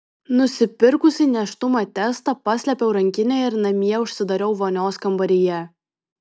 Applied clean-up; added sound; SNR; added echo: none; none; none; none.